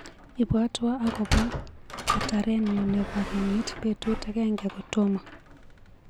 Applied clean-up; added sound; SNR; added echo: none; Sliding door; 6 dB; none.